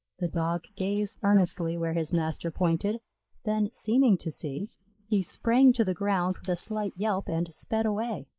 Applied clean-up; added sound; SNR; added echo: neural mask model Resemble Enhance denoiser.